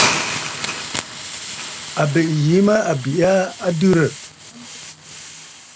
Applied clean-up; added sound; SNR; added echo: none; Hiss; 7 dB; none.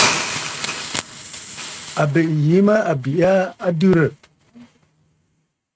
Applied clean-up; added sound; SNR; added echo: neural mask model RNNoise.